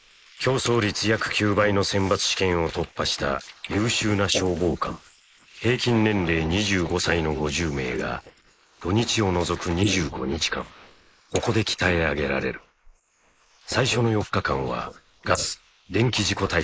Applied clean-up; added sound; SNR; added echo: neural mask model Resemble Enhance denoiser.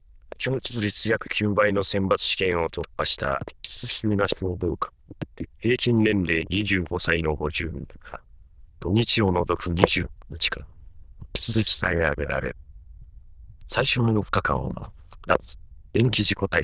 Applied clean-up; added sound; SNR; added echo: neural diffusion model UNIVERSE++.